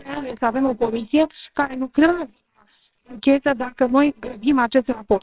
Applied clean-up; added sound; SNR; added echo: neural separator model SepFormer WHAMR!.